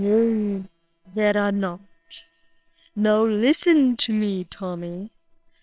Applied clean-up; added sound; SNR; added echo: neural separator model SepFormer WHAMR!.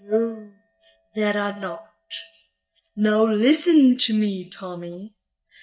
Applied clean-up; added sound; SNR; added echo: neural mask model DeepFilterNet 3.